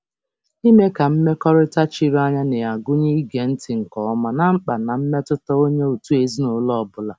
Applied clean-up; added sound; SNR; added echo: none; none; none; none.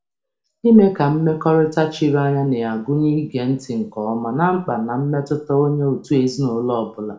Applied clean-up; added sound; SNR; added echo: none; none; none; reverberation time 0.4 s.